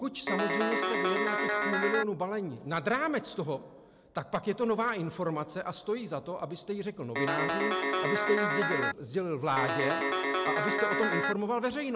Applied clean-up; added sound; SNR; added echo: none; Guitar; -3 dB; none.